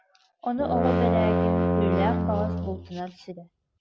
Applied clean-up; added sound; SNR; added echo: none; Brass instrument; -5 dB; none.